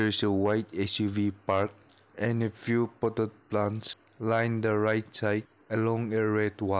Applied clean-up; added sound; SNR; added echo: none; none; none; none.